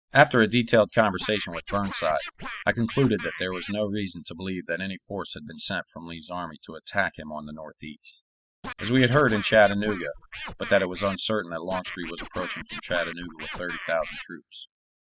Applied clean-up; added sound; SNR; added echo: classical method spectral subtraction.